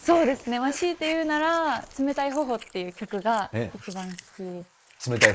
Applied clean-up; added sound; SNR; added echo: neural mask model Resemble Enhance denoiser.